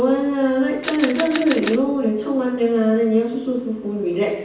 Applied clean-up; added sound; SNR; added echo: none; Camera; 12 dB; reverberation time 0.9 s.